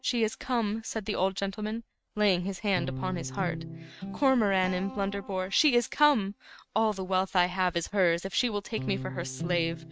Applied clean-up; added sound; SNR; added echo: neural mask model RNNoise.